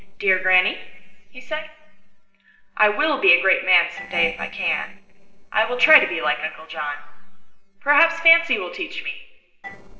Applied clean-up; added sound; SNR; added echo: neural separator model SepFormer DNS4.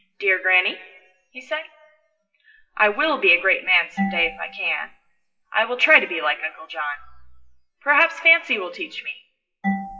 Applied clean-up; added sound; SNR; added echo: classical method WPE with log-MMSE.